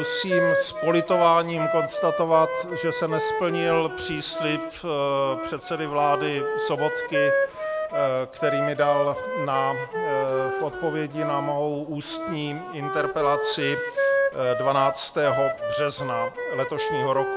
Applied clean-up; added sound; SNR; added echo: none; Wind instrument, woodwind instrument; 2 dB; none.